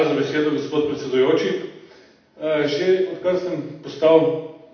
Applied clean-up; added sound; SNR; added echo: none; none; none; reverberation time 0.8 s.